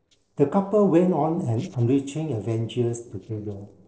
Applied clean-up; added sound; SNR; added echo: neural separator model SepFormer DNS4.